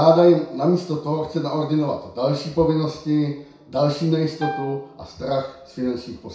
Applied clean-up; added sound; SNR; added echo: none; Piano; 13 dB; reverberation time 0.6 s.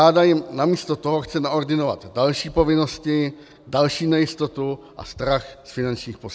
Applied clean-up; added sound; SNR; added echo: none; none; none; none.